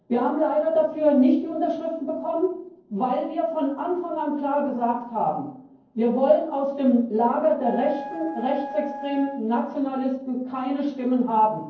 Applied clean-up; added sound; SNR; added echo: neural separator model SepFormer DNS4.